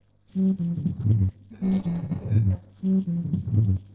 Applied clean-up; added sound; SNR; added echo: neural separator model SepFormer DNS4.